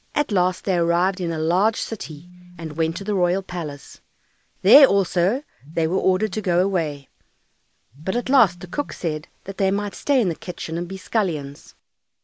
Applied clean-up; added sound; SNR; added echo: none; Telephone; 19 dB; none.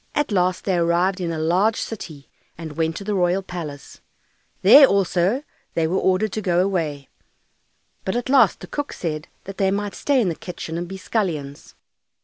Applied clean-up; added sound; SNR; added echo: none; none; none; none.